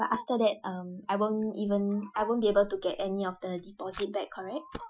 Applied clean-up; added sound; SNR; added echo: classical method Wiener filter.